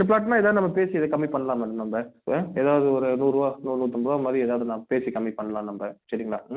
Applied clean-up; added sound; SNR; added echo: none; none; none; none.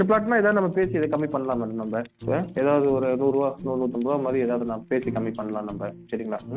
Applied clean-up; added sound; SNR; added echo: neural mask model RNNoise.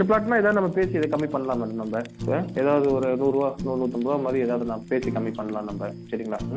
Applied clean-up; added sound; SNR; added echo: none; Fire; 11 dB; none.